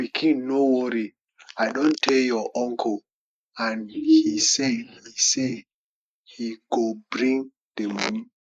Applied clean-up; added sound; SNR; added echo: neural mask model Resemble Enhance denoiser.